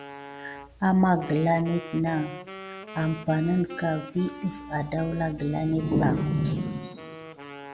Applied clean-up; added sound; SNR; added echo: none; Wind instrument, woodwind instrument; 15 dB; none.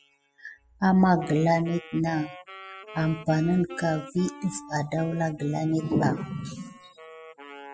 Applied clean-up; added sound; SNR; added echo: classical method spectral subtraction.